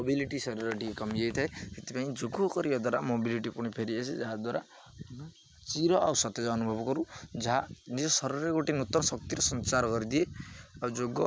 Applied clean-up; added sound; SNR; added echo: none; none; none; none.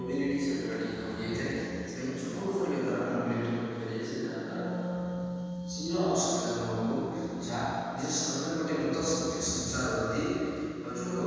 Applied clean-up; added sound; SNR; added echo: none; Wind instrument, woodwind instrument; 9 dB; reverberation time 2.1 s.